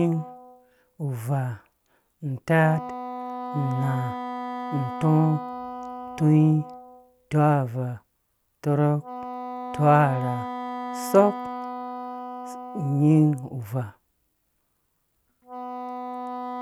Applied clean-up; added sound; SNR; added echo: none; Wind instrument, woodwind instrument; 10 dB; none.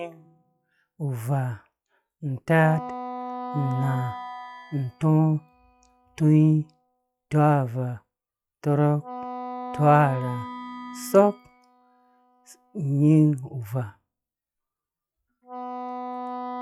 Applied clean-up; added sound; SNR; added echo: classical method log-MMSE.